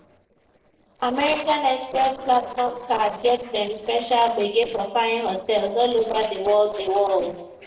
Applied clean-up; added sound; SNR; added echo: neural separator model SepFormer DNS4.